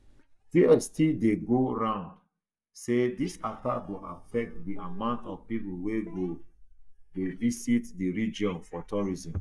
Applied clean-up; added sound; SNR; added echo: neural mask model DeepFilterNet 3.